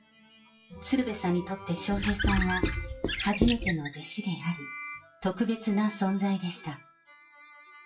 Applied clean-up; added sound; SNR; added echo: classical method WPE with log-MMSE.